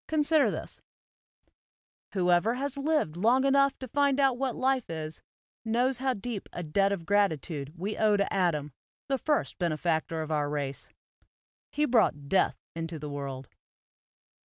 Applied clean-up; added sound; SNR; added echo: none; none; none; none.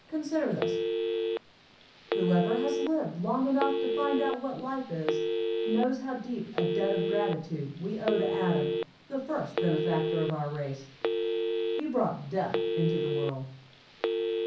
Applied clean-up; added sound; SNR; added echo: none; Telephone; 0 dB; reverberation time 0.6 s.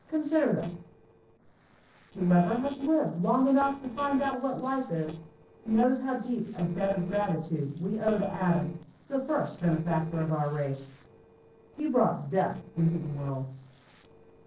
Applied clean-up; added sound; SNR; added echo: neural separator model SepFormer DNS4.